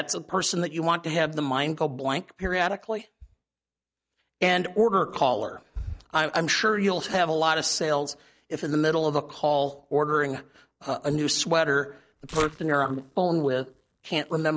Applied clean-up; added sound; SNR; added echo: neural mask model DeepFilterNet 3.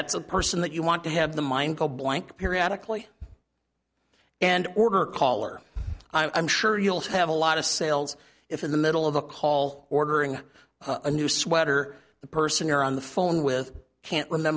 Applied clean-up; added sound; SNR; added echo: none; none; none; none.